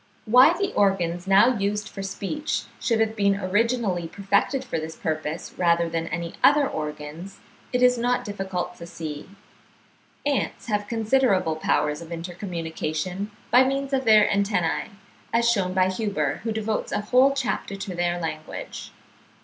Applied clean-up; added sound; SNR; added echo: none; none; none; none.